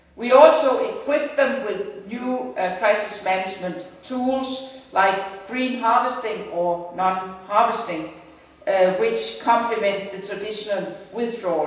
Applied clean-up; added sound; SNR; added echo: none; none; none; reverberation time 0.9 s.